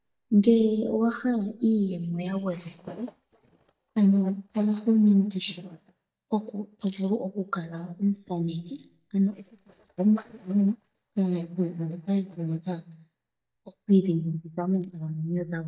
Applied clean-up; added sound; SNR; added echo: neural mask model DeepFilterNet 3.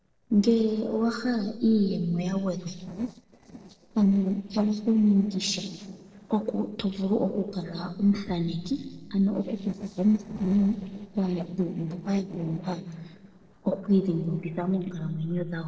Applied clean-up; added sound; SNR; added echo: neural separator model SepFormer DNS4.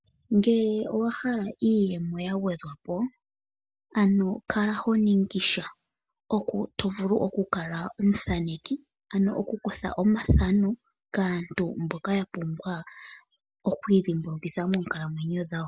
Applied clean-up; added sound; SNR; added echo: none; none; none; none.